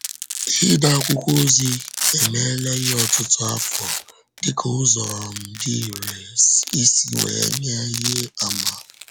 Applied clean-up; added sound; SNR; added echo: none; Domestic sounds, home sounds; 6 dB; none.